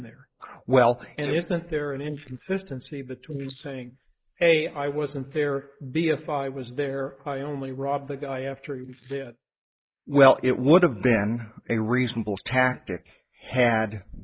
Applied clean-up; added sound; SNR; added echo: neural mask model Resemble Enhance denoiser.